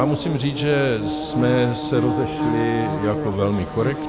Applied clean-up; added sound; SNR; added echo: none; Buzz / Bird; 4 dB; none.